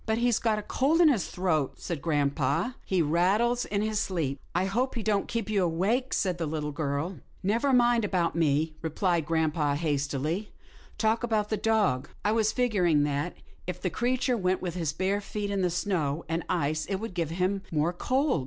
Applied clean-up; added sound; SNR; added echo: none; none; none; none.